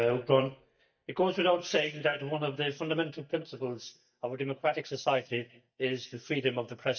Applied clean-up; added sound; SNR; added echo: neural mask model DeepFilterNet 3.